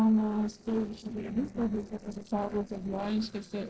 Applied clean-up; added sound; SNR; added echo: neural separator model SepFormer DNS4.